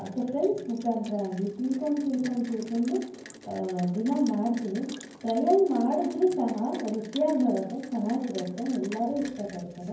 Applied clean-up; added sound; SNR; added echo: none; Rain; 19 dB; reverberation time 0.9 s.